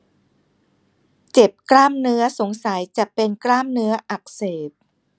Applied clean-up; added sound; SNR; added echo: none; none; none; none.